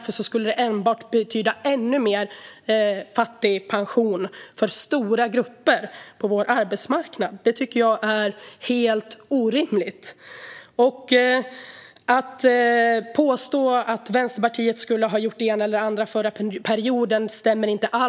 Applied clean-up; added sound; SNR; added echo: none; none; none; none.